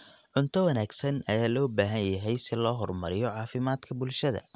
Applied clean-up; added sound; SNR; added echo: none; none; none; none.